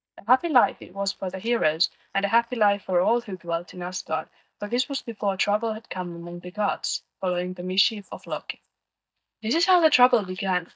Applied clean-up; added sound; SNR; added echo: neural mask model DeepFilterNet 3.